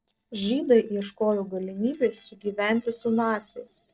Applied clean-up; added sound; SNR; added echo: neural separator model SepFormer DNS4.